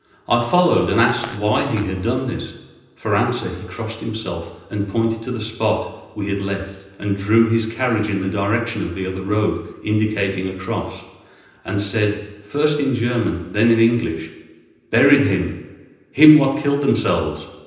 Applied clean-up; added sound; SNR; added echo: none; Fart; 15 dB; reverberation time 0.9 s.